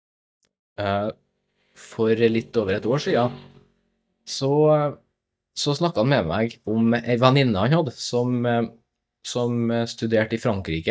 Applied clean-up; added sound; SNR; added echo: neural mask model DeepFilterNet 3.